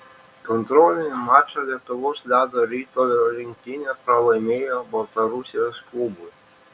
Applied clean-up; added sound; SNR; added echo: none; none; none; none.